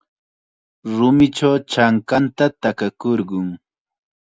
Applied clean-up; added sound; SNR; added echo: none; none; none; none.